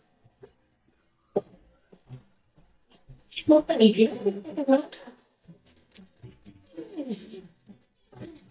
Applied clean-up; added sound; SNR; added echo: neural mask model DeepFilterNet 3.